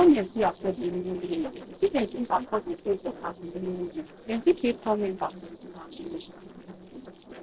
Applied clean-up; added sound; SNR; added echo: neural separator model SepFormer DNS4.